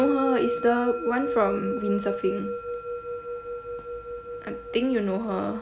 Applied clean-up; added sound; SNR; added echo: none; Musical instrument; 4 dB; none.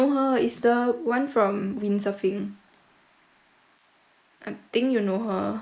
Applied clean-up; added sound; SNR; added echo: neural mask model Resemble Enhance denoiser.